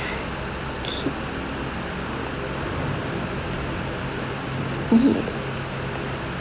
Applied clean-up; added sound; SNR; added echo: none; none; none; none.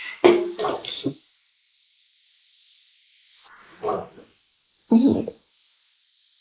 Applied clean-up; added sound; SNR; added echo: neural mask model Resemble Enhance denoiser.